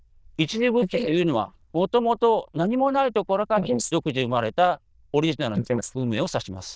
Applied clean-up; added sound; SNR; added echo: neural diffusion model UNIVERSE++.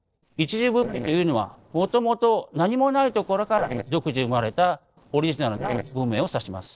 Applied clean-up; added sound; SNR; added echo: neural separator model SepFormer DNS4.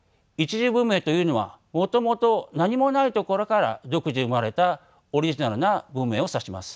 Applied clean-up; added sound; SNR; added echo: none; none; none; none.